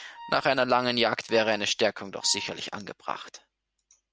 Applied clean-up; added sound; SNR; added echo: none; Wind instrument, woodwind instrument; 19 dB; none.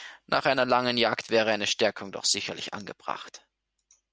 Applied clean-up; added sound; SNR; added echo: none; none; none; none.